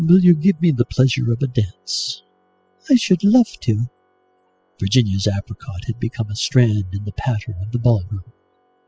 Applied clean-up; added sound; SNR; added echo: classical method spectral subtraction.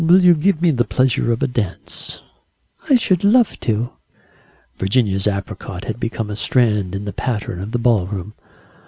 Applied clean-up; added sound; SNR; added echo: none; none; none; none.